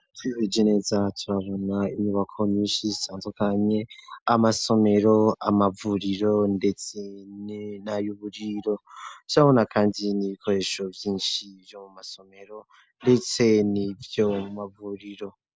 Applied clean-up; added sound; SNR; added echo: none; none; none; none.